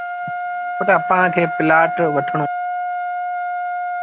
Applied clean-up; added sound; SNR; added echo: none; Trumpet; 3 dB; none.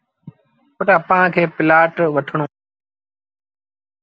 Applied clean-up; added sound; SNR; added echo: none; none; none; none.